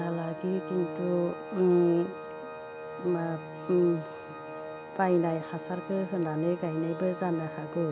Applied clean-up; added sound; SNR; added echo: none; Organ; 10 dB; none.